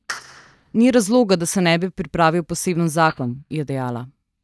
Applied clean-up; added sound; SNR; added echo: neural mask model DeepFilterNet 3.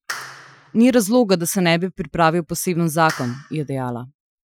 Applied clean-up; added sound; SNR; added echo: classical method Wiener filter.